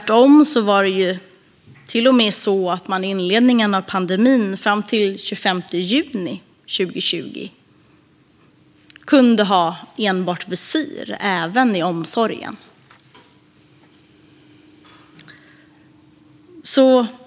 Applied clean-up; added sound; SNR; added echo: none; none; none; none.